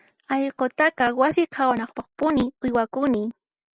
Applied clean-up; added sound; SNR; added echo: none; none; none; none.